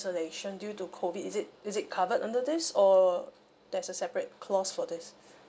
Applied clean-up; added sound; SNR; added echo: none; none; none; none.